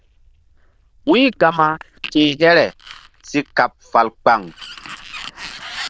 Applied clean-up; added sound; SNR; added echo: neural diffusion model UNIVERSE++.